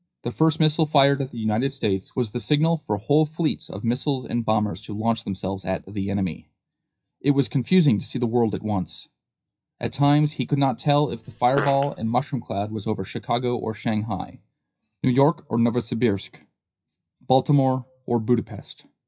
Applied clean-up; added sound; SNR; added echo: classical method WPE with log-MMSE.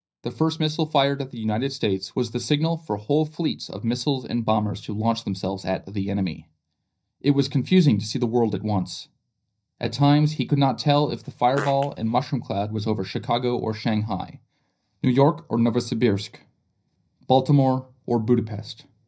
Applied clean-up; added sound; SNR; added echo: neural mask model DeepFilterNet 3.